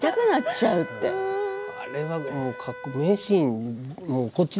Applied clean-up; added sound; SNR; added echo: none; Wind instrument, woodwind instrument; 14 dB; none.